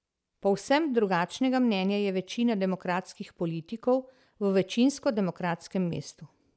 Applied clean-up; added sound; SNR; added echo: none; none; none; none.